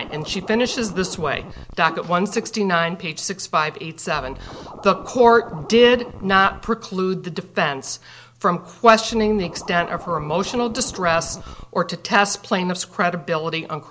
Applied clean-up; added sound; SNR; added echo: none; Scratching (performance technique); 18 dB; none.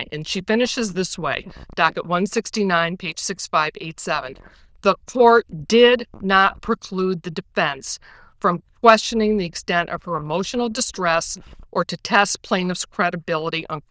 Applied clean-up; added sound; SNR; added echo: neural diffusion model UNIVERSE++.